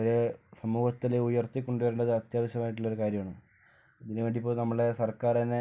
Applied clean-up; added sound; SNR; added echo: none; none; none; none.